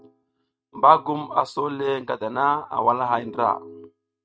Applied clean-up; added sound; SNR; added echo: neural mask model RNNoise.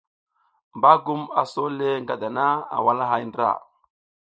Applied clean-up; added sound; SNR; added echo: neural mask model Resemble Enhance denoiser.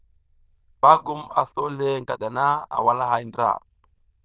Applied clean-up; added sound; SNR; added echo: neural diffusion model UNIVERSE++.